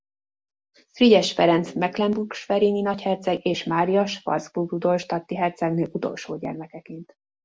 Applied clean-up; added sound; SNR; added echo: none; none; none; none.